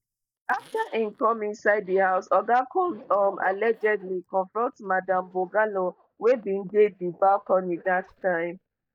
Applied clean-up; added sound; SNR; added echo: neural mask model DeepFilterNet 3.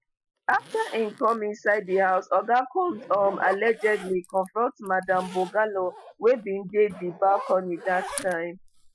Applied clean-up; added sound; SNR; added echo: classical method Wiener filter.